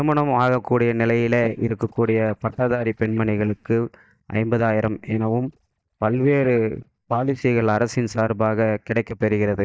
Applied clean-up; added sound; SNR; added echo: neural mask model DeepFilterNet 3.